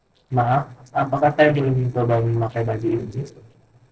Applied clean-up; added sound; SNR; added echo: neural separator model SepFormer DNS4.